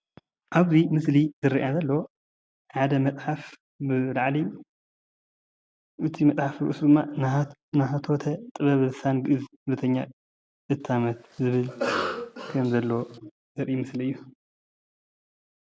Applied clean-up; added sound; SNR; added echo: none; Cough; 7 dB; none.